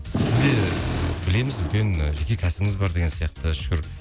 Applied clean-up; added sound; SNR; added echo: none; Gunshot, gunfire; 6 dB; none.